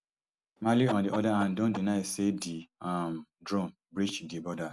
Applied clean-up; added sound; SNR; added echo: none; Chicken, rooster; 12 dB; none.